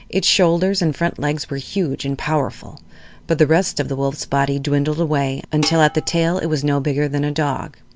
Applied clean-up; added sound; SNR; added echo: none; Dishes, pots, and pans; 15 dB; none.